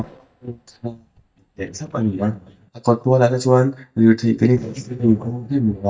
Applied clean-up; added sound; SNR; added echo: neural mask model DeepFilterNet 3.